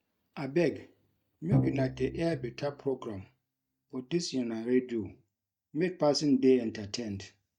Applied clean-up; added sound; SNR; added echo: neural mask model DeepFilterNet 3.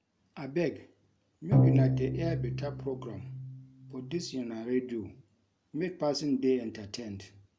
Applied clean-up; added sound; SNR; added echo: none; Bowed string instrument; -4 dB; none.